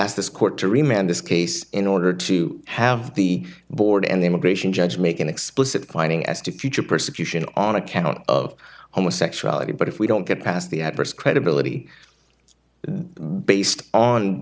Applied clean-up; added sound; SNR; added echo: none; none; none; none.